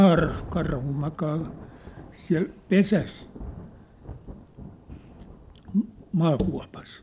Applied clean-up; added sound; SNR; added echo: none; Thunder; 14 dB; none.